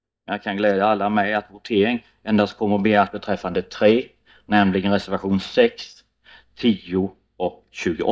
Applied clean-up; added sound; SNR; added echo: neural mask model DeepFilterNet 3.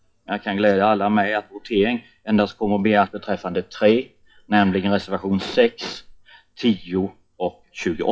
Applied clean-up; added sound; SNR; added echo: classical method WPE with log-MMSE.